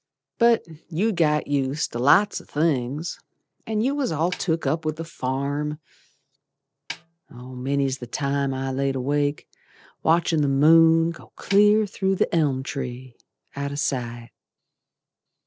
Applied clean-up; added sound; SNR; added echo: neural separator model SepFormer DNS4.